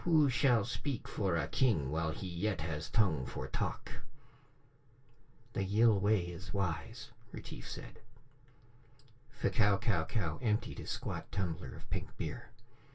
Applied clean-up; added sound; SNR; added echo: none; none; none; reverberation time 0.1 s.